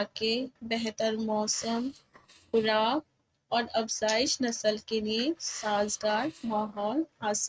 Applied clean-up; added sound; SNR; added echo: neural mask model RNNoise.